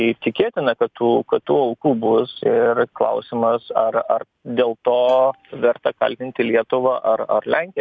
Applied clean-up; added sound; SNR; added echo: none; Bowed string instrument; 18 dB; none.